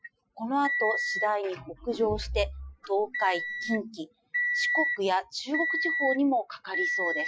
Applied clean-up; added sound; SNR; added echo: classical method Wiener filter.